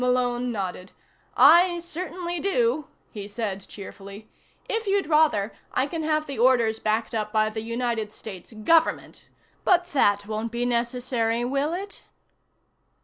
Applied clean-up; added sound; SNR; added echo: none; none; none; none.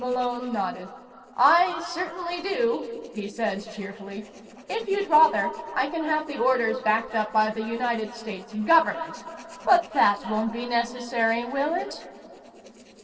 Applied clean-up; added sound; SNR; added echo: neural separator model SepFormer DNS4.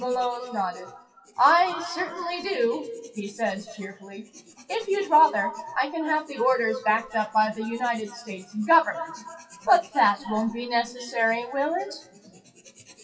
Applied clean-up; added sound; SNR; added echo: classical method WPE with log-MMSE.